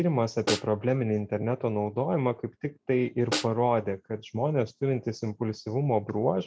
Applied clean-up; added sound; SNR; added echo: none; Snare drum; 10 dB; none.